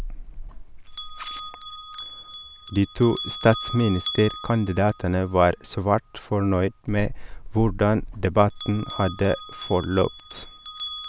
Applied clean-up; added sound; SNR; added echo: none; Bell; 11 dB; none.